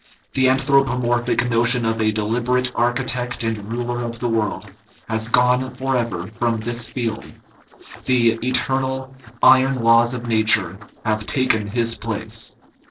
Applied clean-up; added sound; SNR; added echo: neural separator model SepFormer DNS4.